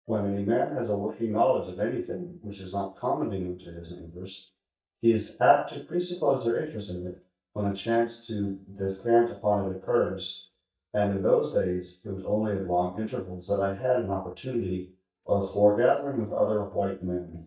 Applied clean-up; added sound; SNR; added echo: neural mask model DeepFilterNet 3.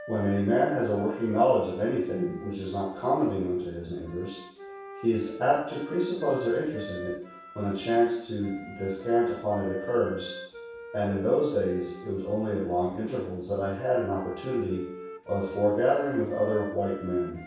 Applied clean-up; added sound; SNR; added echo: none; Wind instrument, woodwind instrument; 15 dB; reverberation time 0.7 s.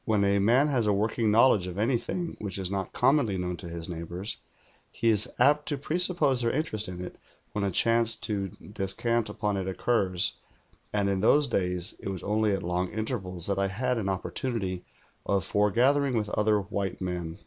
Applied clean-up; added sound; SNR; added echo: none; none; none; none.